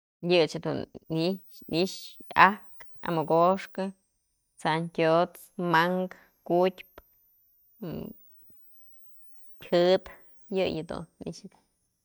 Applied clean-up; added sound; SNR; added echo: neural mask model DeepFilterNet 3.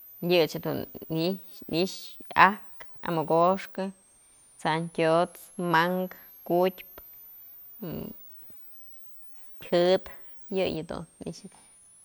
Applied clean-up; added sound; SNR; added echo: none; Camera; 18 dB; none.